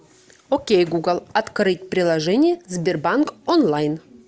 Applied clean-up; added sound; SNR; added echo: none; none; none; none.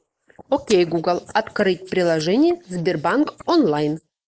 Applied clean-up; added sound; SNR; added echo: neural mask model Resemble Enhance denoiser.